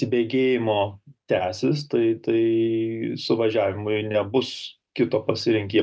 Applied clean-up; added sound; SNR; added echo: none; none; none; none.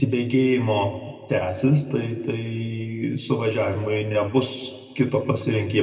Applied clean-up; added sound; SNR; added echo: none; none; none; reverberation time 1.4 s.